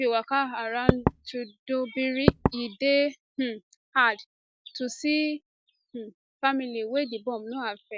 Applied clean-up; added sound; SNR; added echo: none; Knock / Wood; -3 dB; none.